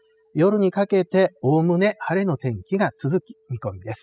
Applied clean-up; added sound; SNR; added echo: classical method spectral subtraction.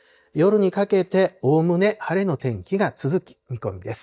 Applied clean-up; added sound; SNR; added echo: neural mask model DeepFilterNet 3.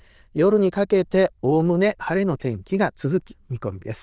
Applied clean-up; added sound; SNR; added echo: neural diffusion model UNIVERSE++.